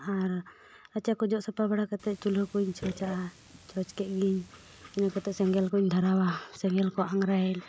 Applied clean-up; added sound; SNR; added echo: none; Burping, eructation; 19 dB; none.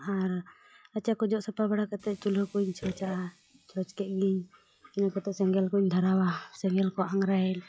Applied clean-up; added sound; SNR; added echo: classical method log-MMSE.